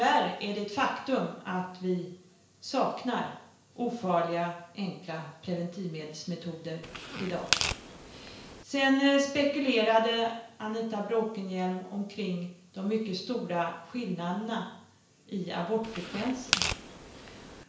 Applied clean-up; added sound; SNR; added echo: none; Tearing; 4 dB; reverberation time 0.5 s.